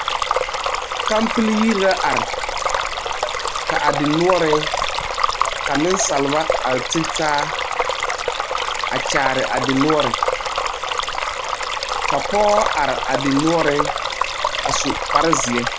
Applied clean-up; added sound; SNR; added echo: none; Stream; 0 dB; none.